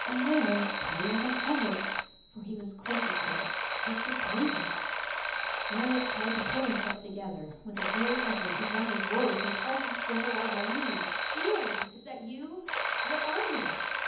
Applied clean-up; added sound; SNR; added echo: none; Alarm; -1 dB; reverberation time 1.3 s.